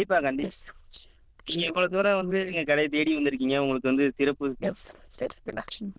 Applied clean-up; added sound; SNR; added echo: neural diffusion model UNIVERSE++.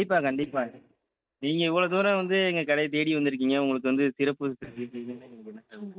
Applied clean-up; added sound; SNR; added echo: neural mask model DeepFilterNet 3.